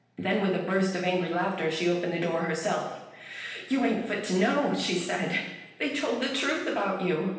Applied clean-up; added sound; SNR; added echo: none; none; none; reverberation time 0.9 s.